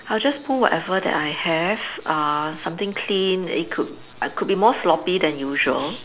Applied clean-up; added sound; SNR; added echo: none; none; none; none.